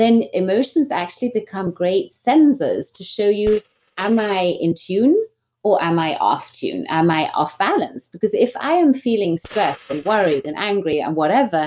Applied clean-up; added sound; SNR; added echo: neural mask model RNNoise.